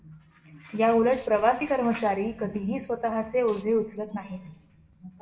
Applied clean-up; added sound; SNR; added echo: none; Tambourine; 14 dB; reverberation time 0.6 s.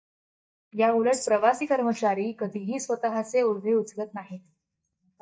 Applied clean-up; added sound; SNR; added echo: neural mask model DeepFilterNet 3.